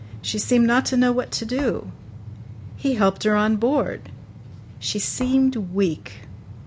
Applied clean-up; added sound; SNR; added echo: none; Thump, thud + Train; 15 dB; none.